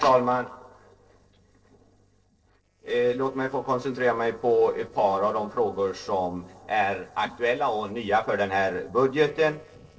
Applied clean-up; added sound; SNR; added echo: neural separator model SepFormer DNS4.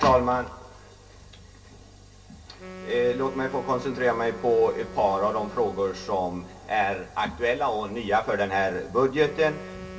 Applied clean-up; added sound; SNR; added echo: none; Wind instrument, woodwind instrument; 18 dB; reverberation time 0.2 s.